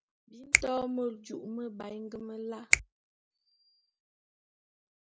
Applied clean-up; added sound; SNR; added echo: none; Finger snapping; -4 dB; none.